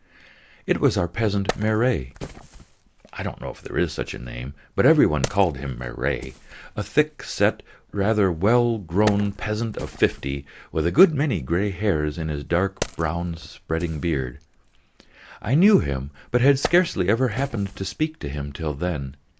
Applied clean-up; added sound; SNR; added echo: none; Wood; 16 dB; none.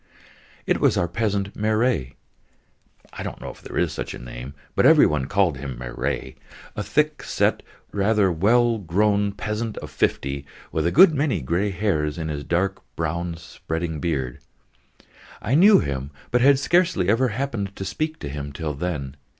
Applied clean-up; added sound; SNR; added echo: none; none; none; none.